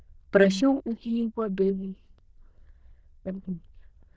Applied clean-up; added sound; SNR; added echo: neural diffusion model UNIVERSE++.